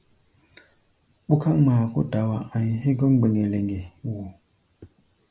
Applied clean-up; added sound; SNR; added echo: none; none; none; none.